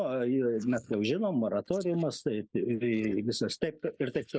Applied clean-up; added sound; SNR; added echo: neural mask model Resemble Enhance denoiser.